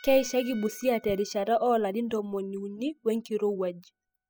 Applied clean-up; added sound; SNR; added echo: classical method spectral subtraction.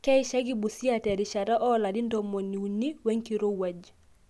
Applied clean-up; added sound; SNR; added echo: none; none; none; none.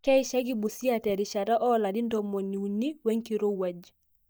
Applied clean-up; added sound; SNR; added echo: neural mask model DeepFilterNet 3.